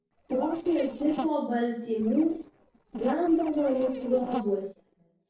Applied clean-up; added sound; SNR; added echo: neural separator model SepFormer DNS4.